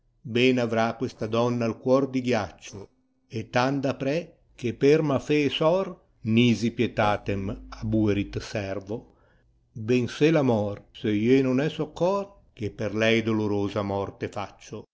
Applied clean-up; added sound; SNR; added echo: neural separator model SepFormer DNS4.